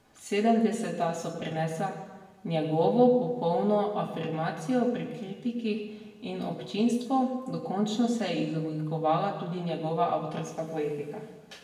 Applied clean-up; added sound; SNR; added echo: none; none; none; reverberation time 1.1 s.